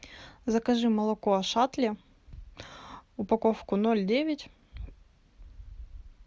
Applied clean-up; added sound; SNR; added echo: none; none; none; none.